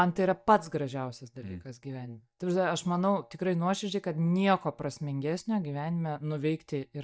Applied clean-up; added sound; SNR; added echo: neural mask model DeepFilterNet 3.